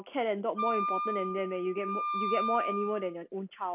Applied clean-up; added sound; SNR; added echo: none; Wind instrument, woodwind instrument; 1 dB; none.